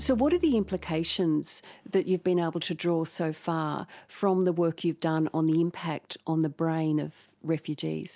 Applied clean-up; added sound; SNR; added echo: none; none; none; none.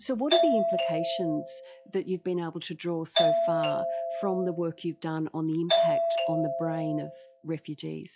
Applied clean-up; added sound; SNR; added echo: classical method log-MMSE.